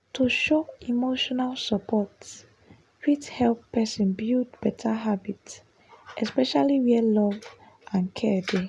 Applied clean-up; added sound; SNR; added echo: none; none; none; none.